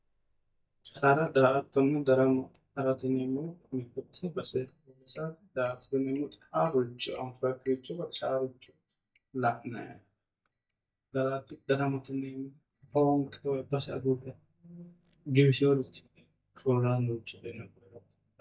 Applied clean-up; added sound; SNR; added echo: neural mask model DeepFilterNet 3.